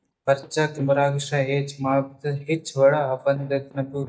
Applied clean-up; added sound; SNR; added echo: neural mask model DeepFilterNet 3.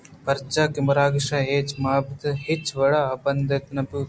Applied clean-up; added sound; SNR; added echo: none; none; none; none.